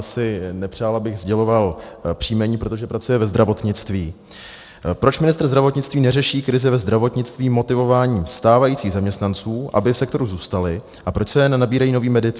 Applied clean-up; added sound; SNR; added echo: none; none; none; none.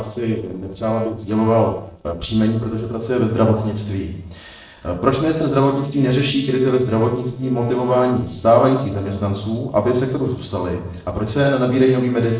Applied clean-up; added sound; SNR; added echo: neural separator model SepFormer DNS4.